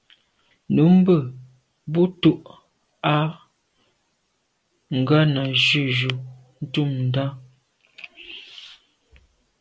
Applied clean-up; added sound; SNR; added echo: none; none; none; none.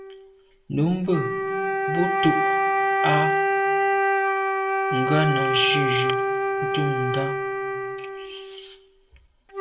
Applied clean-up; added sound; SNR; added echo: none; Wind instrument, woodwind instrument; -4 dB; reverberation time 0.6 s.